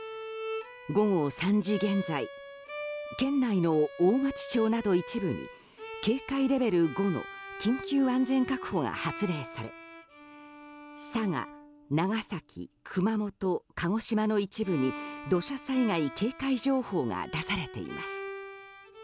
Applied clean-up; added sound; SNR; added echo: none; Bowed string instrument; 13 dB; none.